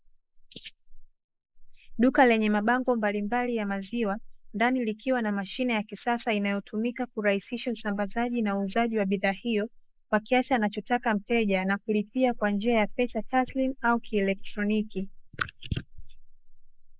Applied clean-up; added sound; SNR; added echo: neural mask model Resemble Enhance denoiser.